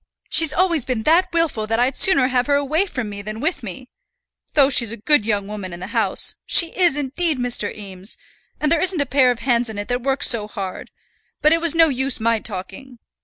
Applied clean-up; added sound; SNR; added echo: none; none; none; none.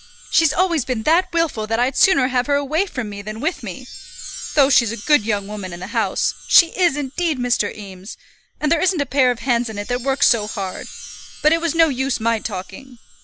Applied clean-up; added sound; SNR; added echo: none; Chime; 18 dB; none.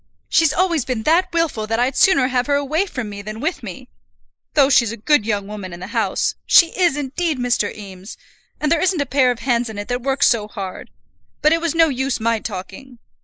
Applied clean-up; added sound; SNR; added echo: neural mask model Resemble Enhance denoiser.